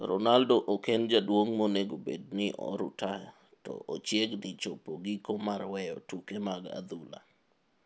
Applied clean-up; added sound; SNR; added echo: none; none; none; none.